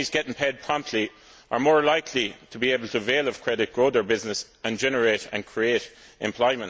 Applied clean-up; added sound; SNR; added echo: none; none; none; none.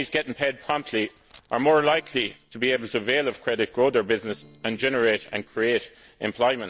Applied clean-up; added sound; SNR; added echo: neural separator model SepFormer DNS4.